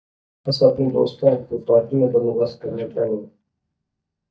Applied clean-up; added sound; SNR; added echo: neural mask model DeepFilterNet 3.